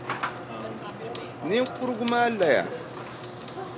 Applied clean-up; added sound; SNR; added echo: none; Sink (filling or washing) / Water tap, faucet / Water; 7 dB; none.